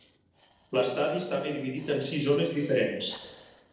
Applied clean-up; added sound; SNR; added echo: neural separator model SepFormer DNS4.